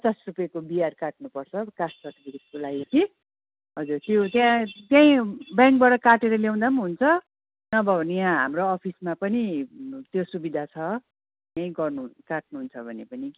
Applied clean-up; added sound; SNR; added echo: none; none; none; none.